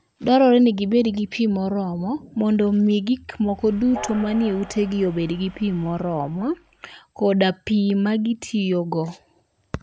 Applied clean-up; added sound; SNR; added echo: none; Train; 18 dB; none.